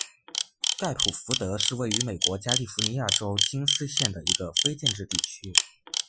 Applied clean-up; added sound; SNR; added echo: classical method Wiener filter.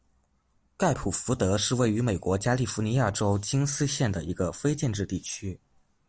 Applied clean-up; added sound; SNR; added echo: none; none; none; none.